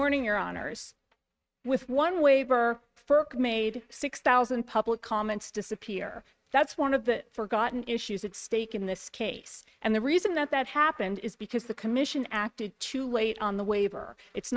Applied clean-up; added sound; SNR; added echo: neural mask model RNNoise.